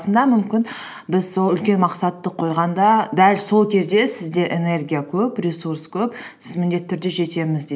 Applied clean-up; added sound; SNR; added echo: none; none; none; none.